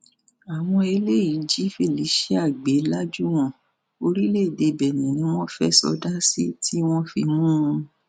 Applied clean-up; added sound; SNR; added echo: none; none; none; none.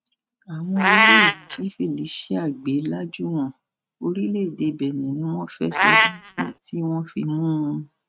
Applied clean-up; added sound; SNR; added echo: neural mask model RNNoise.